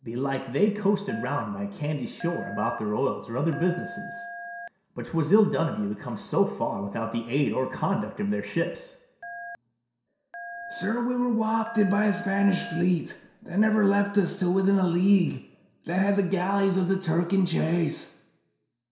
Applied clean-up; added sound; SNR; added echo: none; Telephone; 14 dB; reverberation time 0.7 s.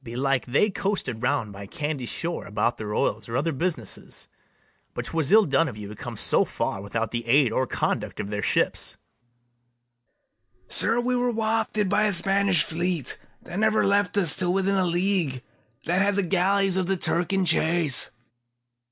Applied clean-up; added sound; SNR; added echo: none; none; none; none.